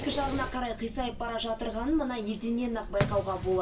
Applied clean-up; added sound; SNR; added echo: none; Fireworks; 7 dB; reverberation time 0.2 s.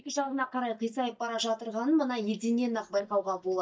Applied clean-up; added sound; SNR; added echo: neural mask model DeepFilterNet 3.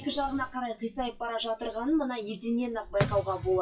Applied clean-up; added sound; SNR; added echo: classical method WPE with log-MMSE.